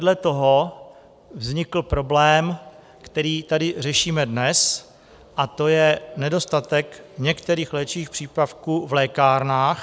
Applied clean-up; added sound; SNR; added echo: none; none; none; none.